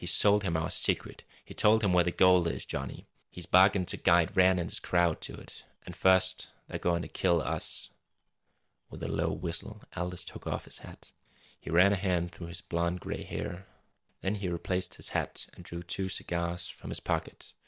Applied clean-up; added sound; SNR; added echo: none; none; none; none.